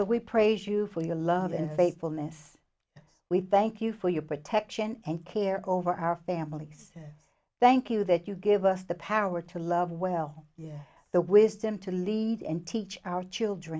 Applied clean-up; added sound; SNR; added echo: none; none; none; none.